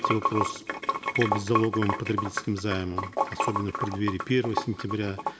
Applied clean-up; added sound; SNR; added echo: none; Sink (filling or washing) / Water; 2 dB; none.